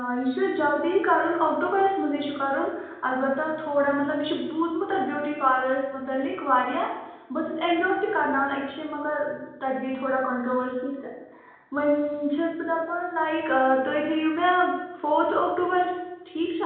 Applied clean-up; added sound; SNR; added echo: none; none; none; reverberation time 1.0 s.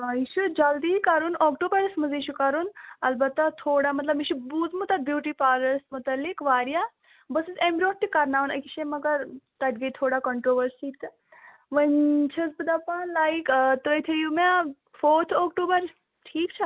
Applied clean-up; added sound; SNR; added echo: none; none; none; none.